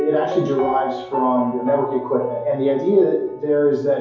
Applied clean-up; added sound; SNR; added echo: none; Piano; 11 dB; reverberation time 2.4 s.